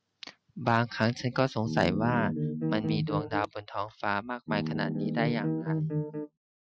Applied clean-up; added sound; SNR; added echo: classical method Wiener filter.